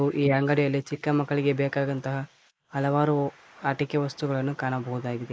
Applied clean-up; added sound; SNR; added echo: neural mask model Resemble Enhance denoiser.